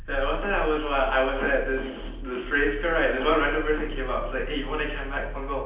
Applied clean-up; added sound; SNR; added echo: neural separator model SepFormer DNS4.